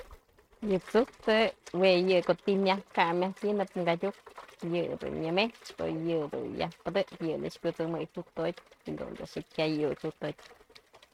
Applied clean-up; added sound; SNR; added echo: neural mask model RNNoise.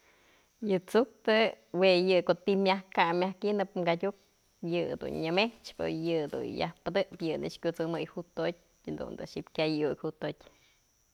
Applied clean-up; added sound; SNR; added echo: none; none; none; none.